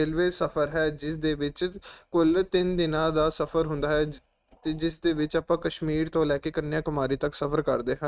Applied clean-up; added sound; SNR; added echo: neural mask model RNNoise.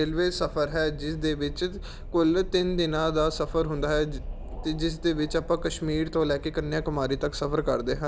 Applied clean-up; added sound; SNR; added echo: none; Wind; 10 dB; none.